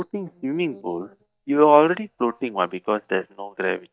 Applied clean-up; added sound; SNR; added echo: neural mask model DeepFilterNet 3.